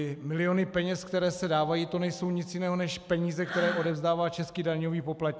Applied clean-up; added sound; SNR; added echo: none; Breathing; 10 dB; none.